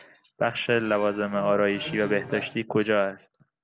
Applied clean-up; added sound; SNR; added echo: none; Bell; 19 dB; none.